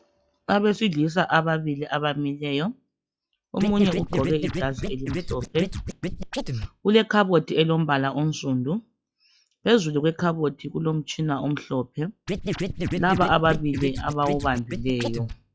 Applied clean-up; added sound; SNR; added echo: classical method log-MMSE.